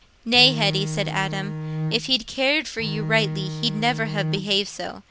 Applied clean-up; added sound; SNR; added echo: none; Bowed string instrument; 6 dB; none.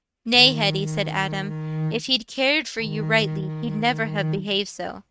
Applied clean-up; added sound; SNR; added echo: neural mask model RNNoise.